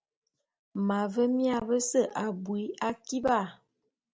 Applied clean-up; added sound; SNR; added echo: none; none; none; none.